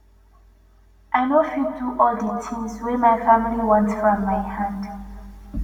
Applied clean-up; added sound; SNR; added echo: none; none; none; reverberation time 1.4 s.